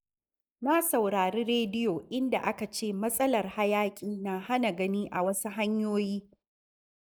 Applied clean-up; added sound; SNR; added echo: neural mask model Resemble Enhance denoiser.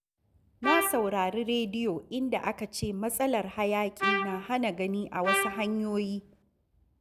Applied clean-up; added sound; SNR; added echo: none; Trumpet; 2 dB; none.